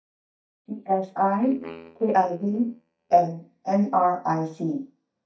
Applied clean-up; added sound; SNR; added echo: neural mask model DeepFilterNet 3.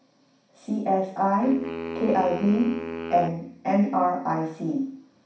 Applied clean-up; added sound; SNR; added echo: none; Wind instrument, woodwind instrument; 10 dB; reverberation time 0.6 s.